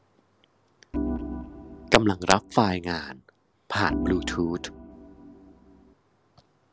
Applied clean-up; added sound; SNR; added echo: none; Organ; 6 dB; none.